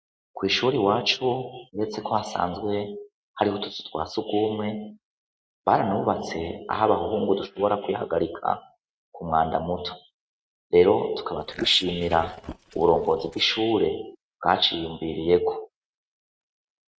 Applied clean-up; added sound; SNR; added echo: neural mask model RNNoise.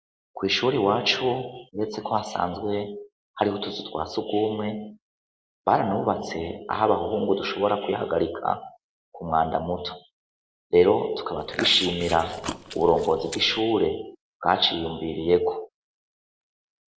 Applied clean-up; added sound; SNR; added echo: neural separator model SepFormer DNS4.